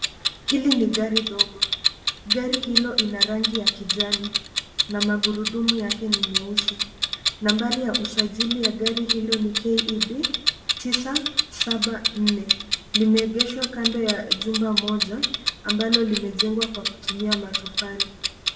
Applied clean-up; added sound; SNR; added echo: none; Clock; 0 dB; reverberation time 0.6 s.